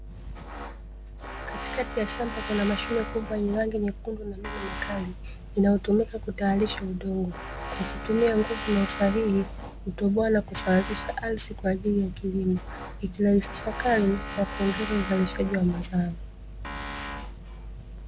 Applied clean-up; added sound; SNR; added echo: none; Tools; 9 dB; none.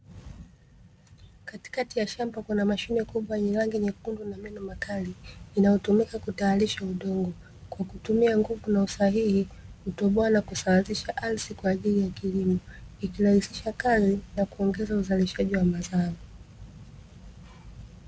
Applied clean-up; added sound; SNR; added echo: none; none; none; none.